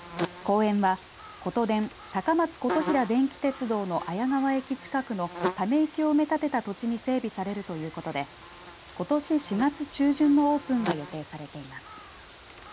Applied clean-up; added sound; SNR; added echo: none; Buzz; 12 dB; none.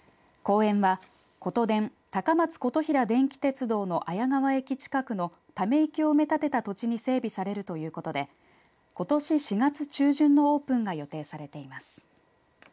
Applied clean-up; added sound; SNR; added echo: none; none; none; none.